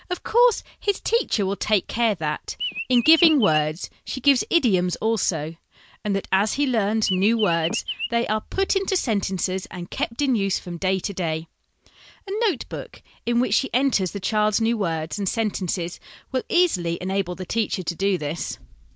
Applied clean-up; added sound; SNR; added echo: none; Chirp, tweet; 6 dB; none.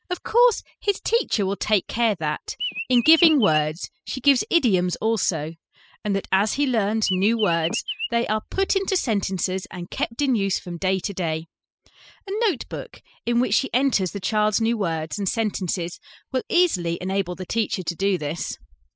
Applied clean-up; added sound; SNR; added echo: classical method spectral subtraction.